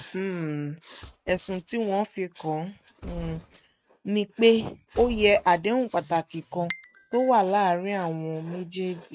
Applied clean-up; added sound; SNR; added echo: neural mask model RNNoise.